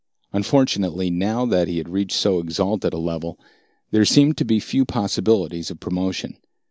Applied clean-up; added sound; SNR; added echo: none; none; none; none.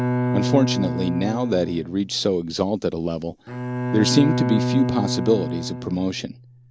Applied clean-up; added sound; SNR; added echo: none; Bowed string instrument; 3 dB; none.